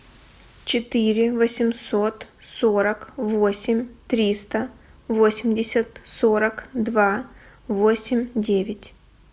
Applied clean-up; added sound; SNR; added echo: none; none; none; none.